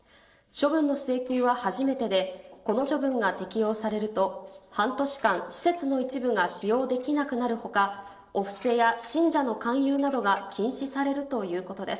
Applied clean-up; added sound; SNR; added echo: neural separator model SepFormer DNS4.